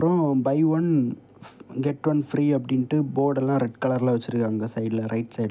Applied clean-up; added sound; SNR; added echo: none; none; none; none.